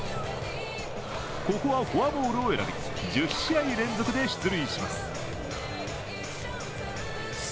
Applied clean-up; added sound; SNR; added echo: none; Breathing; 13 dB; none.